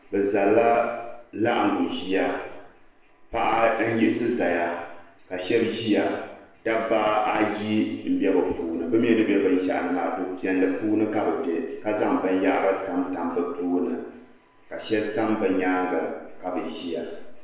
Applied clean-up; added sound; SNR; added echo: none; none; none; reverberation time 1.0 s.